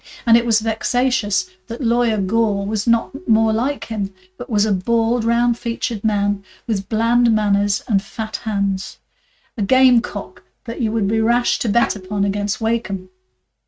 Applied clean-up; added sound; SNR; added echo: neural mask model RNNoise.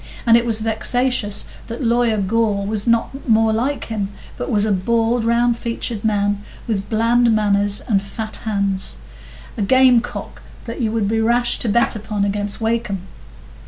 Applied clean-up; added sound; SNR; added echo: none; none; none; none.